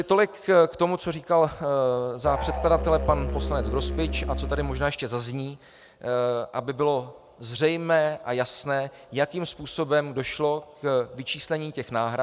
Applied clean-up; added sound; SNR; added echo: none; Musical instrument; 4 dB; none.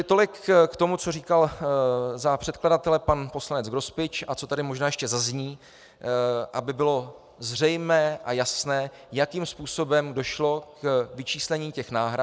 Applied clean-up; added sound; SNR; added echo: none; none; none; none.